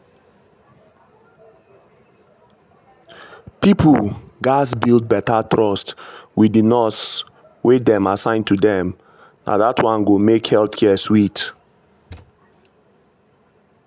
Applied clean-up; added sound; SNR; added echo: none; none; none; none.